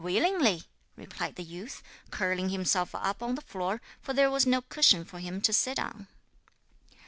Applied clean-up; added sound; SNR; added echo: none; none; none; none.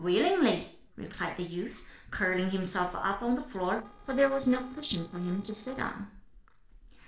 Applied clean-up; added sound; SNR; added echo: neural separator model SepFormer DNS4.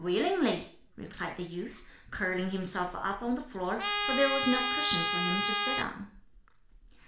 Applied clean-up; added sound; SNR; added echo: none; Trumpet; -2 dB; reverberation time 0.5 s.